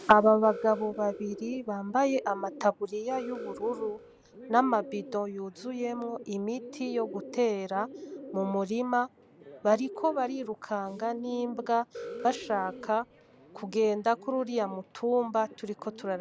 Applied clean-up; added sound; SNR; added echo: none; Alarm + Bird; 15 dB; none.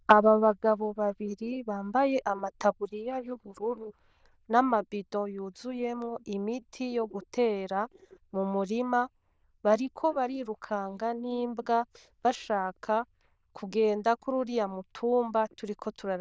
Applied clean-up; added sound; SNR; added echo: neural diffusion model UNIVERSE++.